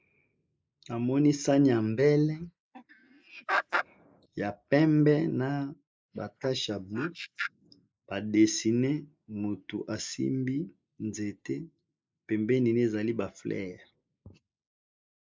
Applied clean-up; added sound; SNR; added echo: neural mask model Resemble Enhance denoiser.